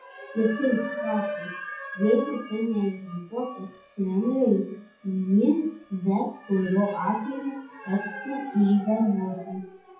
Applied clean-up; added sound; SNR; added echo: classical method WPE with log-MMSE.